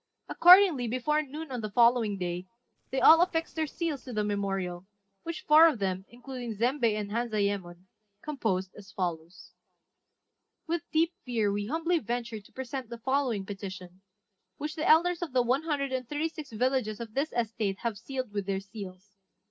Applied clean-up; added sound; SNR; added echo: neural separator model SepFormer DNS4.